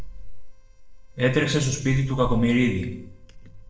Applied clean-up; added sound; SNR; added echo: neural separator model SepFormer DNS4.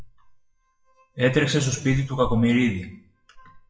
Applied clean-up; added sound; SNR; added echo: classical method WPE with log-MMSE.